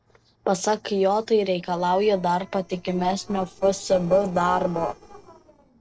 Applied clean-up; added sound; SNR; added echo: neural separator model SepFormer DNS4.